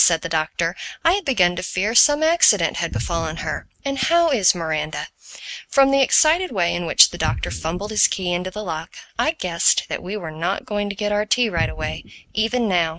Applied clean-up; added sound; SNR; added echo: neural mask model RNNoise.